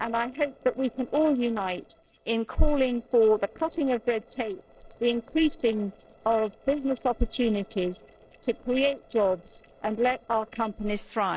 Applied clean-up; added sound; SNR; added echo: neural separator model SepFormer DNS4.